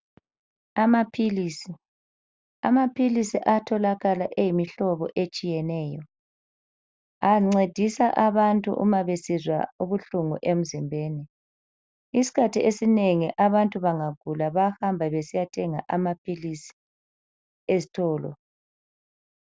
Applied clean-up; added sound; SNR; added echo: none; none; none; none.